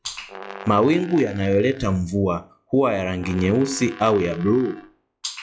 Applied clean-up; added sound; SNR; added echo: classical method log-MMSE.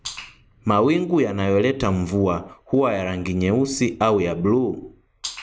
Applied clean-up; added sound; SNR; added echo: none; none; none; none.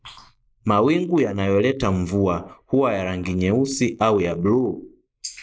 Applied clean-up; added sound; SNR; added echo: neural mask model Resemble Enhance denoiser.